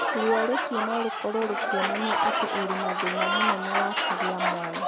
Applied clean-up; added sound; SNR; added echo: none; Applause / Crowd; -4 dB; none.